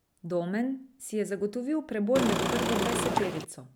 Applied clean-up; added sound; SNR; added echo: none; Engine / Car; -2 dB; none.